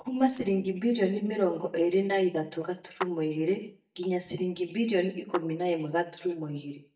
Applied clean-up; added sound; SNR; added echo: neural mask model DeepFilterNet 3.